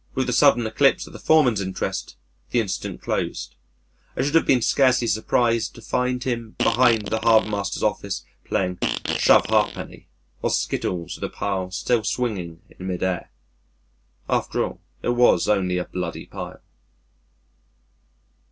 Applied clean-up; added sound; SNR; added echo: none; Fart; 6 dB; none.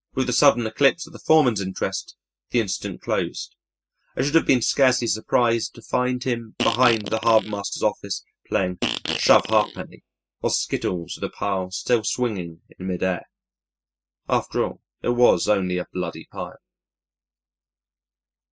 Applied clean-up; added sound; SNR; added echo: classical method spectral subtraction.